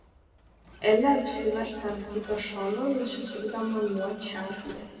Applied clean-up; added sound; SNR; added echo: none; Vehicle; 19 dB; reverberation time 2.2 s.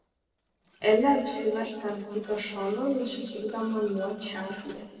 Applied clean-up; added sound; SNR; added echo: neural separator model SepFormer DNS4.